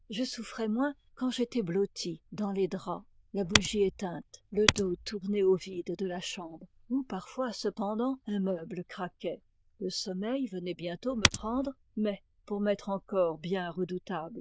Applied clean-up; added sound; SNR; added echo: neural diffusion model UNIVERSE++.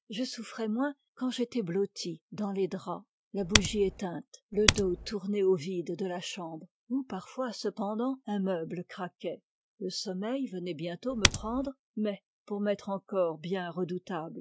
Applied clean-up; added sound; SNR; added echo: none; Typing; -4 dB; none.